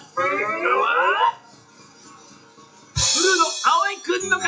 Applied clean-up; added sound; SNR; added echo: classical method WPE with log-MMSE.